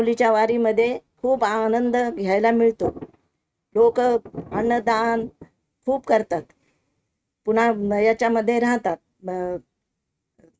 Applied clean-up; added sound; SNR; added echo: neural mask model RNNoise.